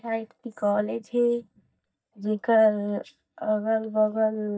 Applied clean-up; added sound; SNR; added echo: neural mask model DeepFilterNet 3.